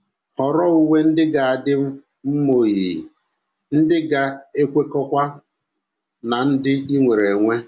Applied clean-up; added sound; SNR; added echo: none; none; none; none.